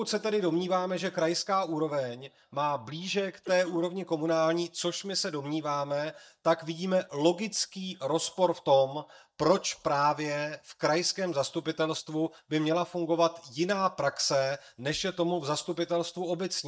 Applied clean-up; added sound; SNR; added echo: neural mask model DeepFilterNet 3.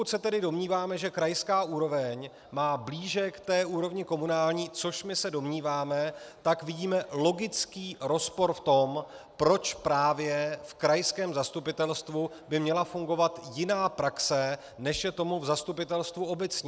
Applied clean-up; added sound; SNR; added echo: none; none; none; none.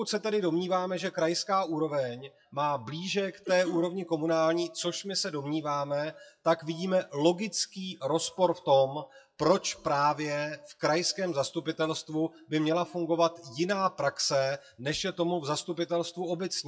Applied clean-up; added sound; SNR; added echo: classical method WPE with log-MMSE.